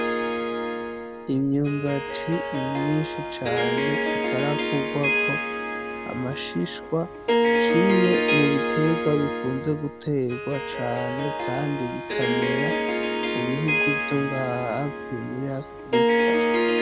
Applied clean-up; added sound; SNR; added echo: none; Harp; -2 dB; none.